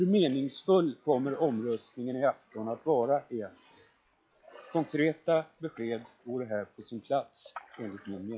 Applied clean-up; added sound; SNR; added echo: classical method log-MMSE.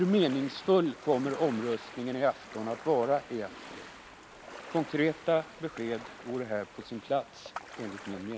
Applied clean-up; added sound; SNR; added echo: none; Ocean; 15 dB; none.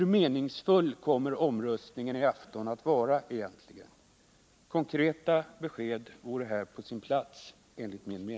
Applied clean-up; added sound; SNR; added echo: none; none; none; none.